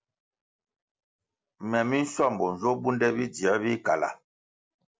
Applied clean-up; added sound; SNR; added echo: none; none; none; none.